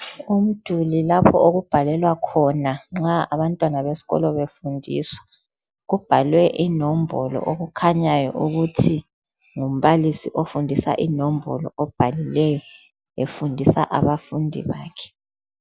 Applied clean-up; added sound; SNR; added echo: none; none; none; none.